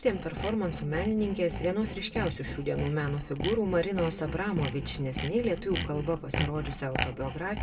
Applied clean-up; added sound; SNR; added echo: none; Sawing; 6 dB; reverberation time 1.3 s.